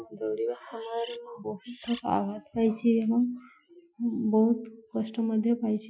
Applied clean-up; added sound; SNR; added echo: classical method Wiener filter.